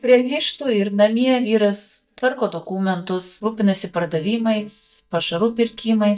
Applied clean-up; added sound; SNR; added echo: neural mask model DeepFilterNet 3.